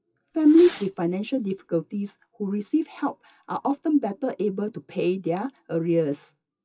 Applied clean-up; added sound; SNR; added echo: classical method WPE with log-MMSE.